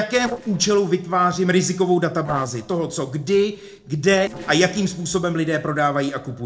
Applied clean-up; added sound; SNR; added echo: neural separator model SepFormer DNS4.